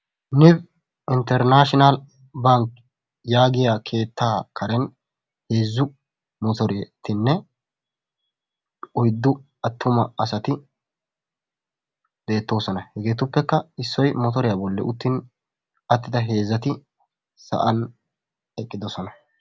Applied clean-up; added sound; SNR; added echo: none; none; none; none.